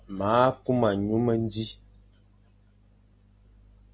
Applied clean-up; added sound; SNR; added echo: none; none; none; none.